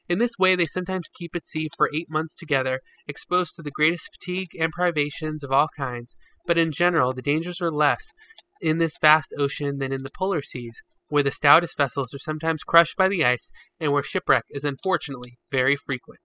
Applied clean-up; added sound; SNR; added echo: classical method spectral subtraction.